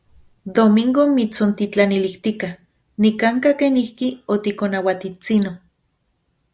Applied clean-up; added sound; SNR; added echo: none; none; none; none.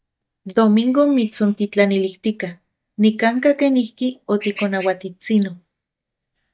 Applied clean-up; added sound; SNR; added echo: neural mask model DeepFilterNet 3.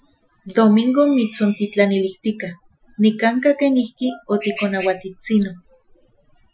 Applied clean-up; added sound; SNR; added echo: classical method Wiener filter.